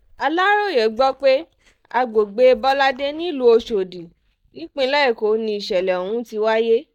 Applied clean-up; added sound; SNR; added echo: neural mask model DeepFilterNet 3.